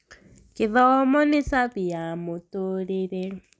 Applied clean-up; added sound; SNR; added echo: none; none; none; none.